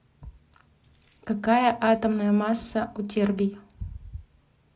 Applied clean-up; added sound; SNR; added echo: none; none; none; none.